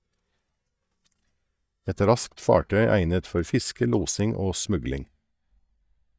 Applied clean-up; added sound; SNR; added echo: neural mask model DeepFilterNet 3.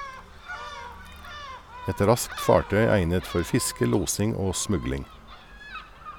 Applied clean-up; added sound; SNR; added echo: none; Gull, seagull; 14 dB; none.